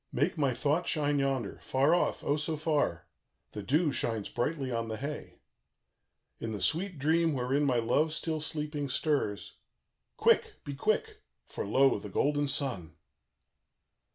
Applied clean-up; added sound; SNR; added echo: none; none; none; none.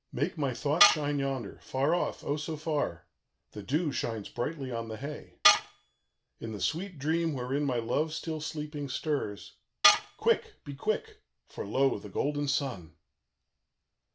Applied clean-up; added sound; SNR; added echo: none; Tools; 2 dB; none.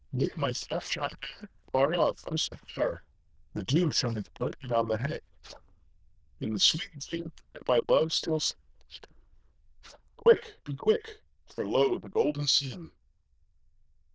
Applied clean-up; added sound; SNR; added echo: neural diffusion model UNIVERSE++.